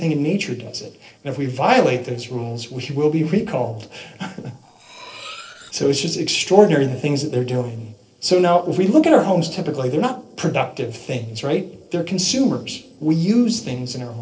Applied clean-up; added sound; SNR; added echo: neural separator model SepFormer DNS4.